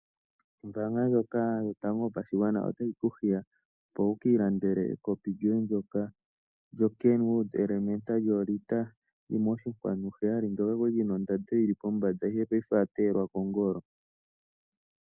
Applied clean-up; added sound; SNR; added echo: none; none; none; none.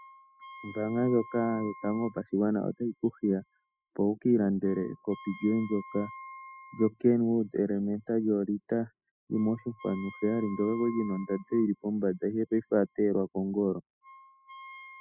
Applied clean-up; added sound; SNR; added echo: classical method spectral subtraction.